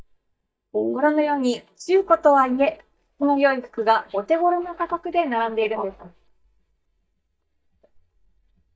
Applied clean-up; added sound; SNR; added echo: neural mask model DeepFilterNet 3.